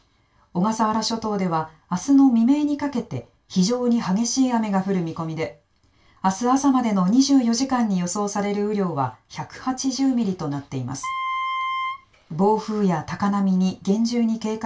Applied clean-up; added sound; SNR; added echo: none; Wind instrument, woodwind instrument; 7 dB; reverberation time 0.2 s.